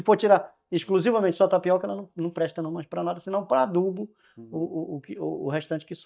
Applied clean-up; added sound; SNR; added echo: neural mask model DeepFilterNet 3.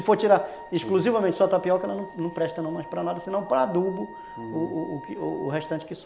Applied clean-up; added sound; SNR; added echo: none; Wind instrument, woodwind instrument; 17 dB; none.